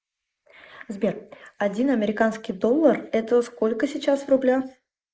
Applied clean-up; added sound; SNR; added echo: neural mask model Resemble Enhance denoiser.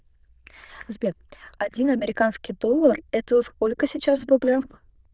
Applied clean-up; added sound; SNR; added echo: neural diffusion model UNIVERSE++.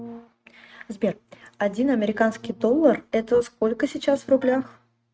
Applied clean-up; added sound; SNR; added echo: neural mask model RNNoise.